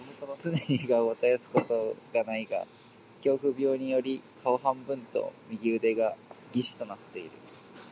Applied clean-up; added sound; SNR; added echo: none; none; none; none.